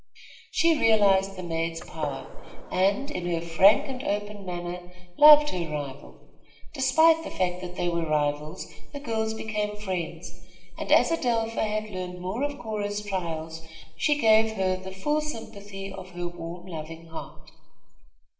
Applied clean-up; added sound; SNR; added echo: none; Gunshot, gunfire; 17 dB; reverberation time 1.9 s.